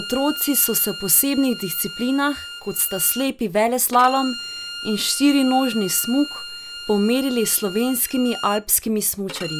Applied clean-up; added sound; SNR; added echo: none; Bowed string instrument; 12 dB; none.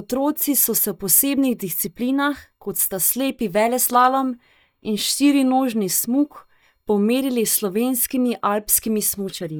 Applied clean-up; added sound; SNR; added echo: neural mask model DeepFilterNet 3.